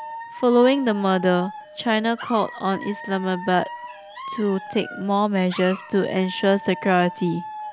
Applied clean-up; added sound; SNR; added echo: none; Alarm / Dog; 14 dB; none.